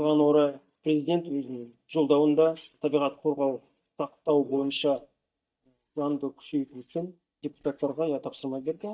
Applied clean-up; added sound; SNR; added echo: neural mask model DeepFilterNet 3.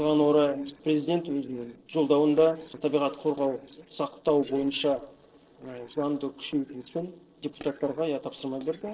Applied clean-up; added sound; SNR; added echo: neural separator model SepFormer DNS4.